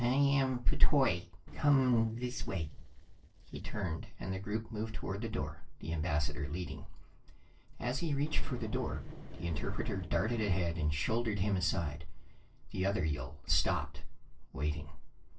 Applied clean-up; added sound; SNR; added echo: neural separator model SepFormer DNS4.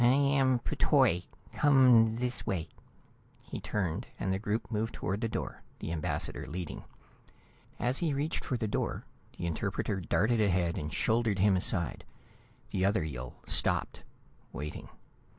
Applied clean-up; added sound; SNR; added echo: none; none; none; none.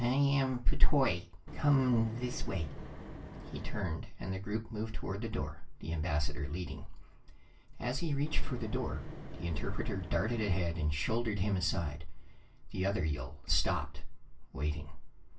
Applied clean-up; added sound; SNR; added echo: none; Wind; 15 dB; reverberation time 0.2 s.